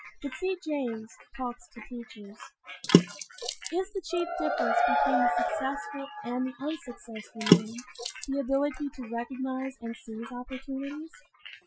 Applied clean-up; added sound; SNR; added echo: classical method Wiener filter.